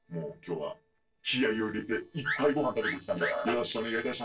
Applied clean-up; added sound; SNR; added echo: neural separator model SepFormer DNS4.